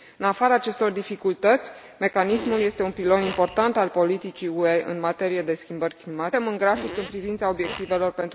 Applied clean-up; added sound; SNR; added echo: none; Fart; 13 dB; none.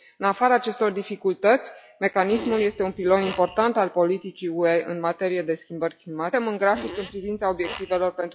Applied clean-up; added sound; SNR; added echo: classical method log-MMSE.